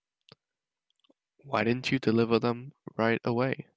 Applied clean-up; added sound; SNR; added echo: none; none; none; none.